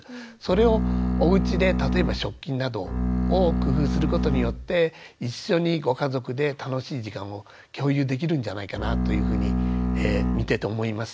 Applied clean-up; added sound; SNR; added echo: none; Bowed string instrument; -2 dB; none.